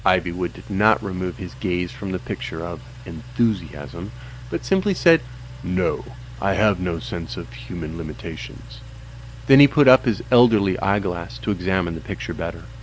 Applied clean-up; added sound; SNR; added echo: none; Engine; 14 dB; none.